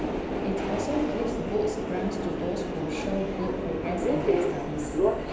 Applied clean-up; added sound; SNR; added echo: none; Subway, metro, underground; -2 dB; reverberation time 2.5 s.